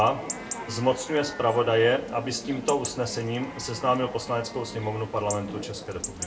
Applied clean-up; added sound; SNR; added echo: none; Chatter / Chirp, tweet / Livestock, farm animals, working animals; 11 dB; reverberation time 0.2 s.